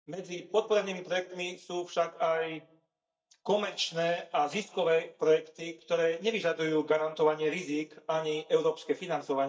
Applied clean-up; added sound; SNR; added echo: neural mask model DeepFilterNet 3.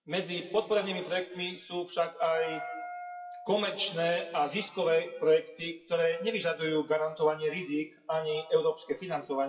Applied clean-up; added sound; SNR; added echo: classical method WPE with log-MMSE.